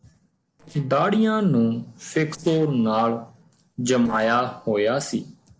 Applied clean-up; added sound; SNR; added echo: neural separator model SepFormer DNS4.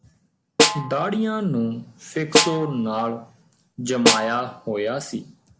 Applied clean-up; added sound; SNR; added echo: none; Snare drum; -2 dB; none.